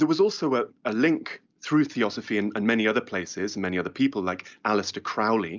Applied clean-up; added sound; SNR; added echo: none; none; none; none.